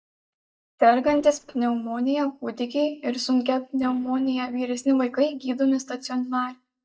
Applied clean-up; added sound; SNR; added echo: neural mask model DeepFilterNet 3.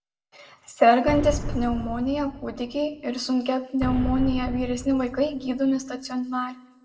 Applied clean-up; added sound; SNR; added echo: none; Boom; 8 dB; reverberation time 1.0 s.